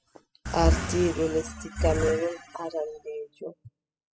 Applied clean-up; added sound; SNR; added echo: classical method spectral subtraction.